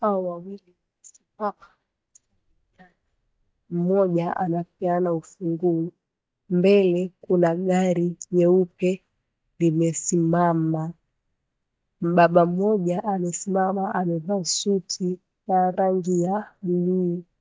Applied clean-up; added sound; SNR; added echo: neural mask model DeepFilterNet 3.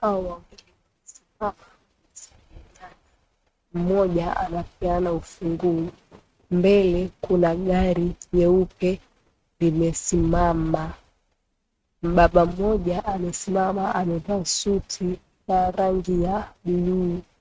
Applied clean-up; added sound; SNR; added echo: neural mask model RNNoise.